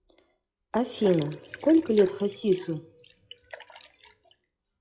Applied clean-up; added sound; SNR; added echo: classical method log-MMSE.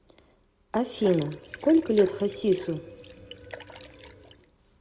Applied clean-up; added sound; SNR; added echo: none; Liquid; 17 dB; none.